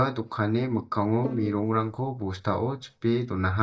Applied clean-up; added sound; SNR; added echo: neural mask model DeepFilterNet 3.